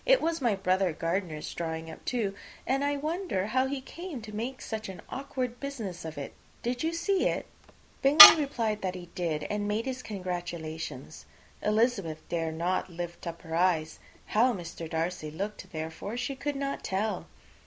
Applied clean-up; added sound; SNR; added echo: none; Tools; -3 dB; none.